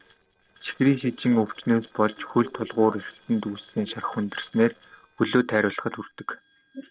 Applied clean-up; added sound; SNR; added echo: neural separator model SepFormer DNS4.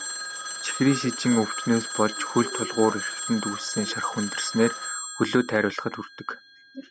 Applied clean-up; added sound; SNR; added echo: none; Telephone; 7 dB; none.